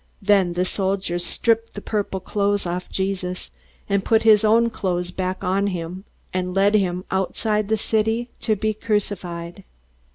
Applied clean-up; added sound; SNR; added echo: none; none; none; none.